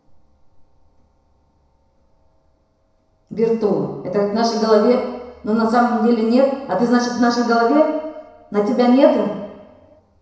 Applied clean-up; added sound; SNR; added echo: none; none; none; reverberation time 1.0 s.